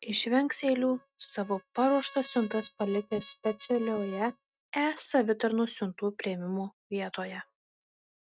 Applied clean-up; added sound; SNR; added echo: neural mask model RNNoise.